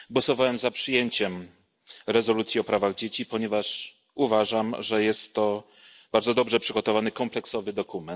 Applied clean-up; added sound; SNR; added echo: none; none; none; none.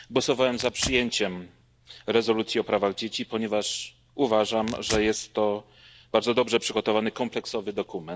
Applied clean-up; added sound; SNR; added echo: none; Tearing; 17 dB; none.